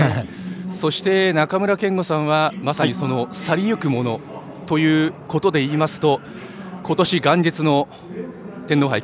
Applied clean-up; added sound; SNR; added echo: none; none; none; none.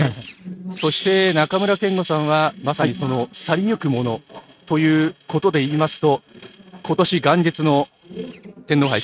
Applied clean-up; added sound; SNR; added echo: neural mask model RNNoise.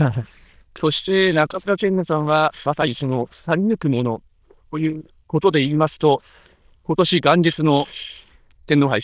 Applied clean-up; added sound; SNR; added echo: neural diffusion model UNIVERSE++.